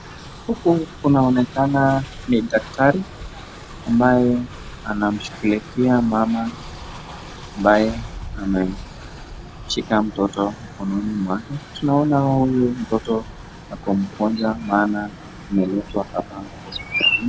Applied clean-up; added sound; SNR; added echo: none; Train; 15 dB; none.